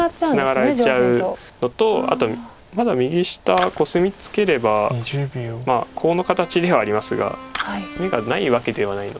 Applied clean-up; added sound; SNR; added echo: none; Fire + Brass instrument; 17 dB; none.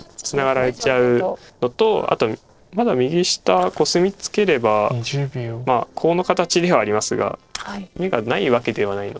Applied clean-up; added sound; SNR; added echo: neural separator model SepFormer DNS4.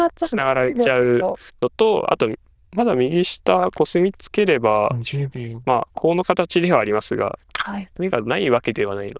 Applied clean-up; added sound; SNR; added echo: neural diffusion model UNIVERSE++.